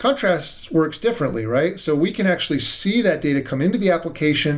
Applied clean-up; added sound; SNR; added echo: none; none; none; none.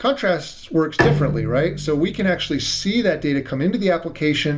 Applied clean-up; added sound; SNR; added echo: none; Bowed string instrument; 7 dB; none.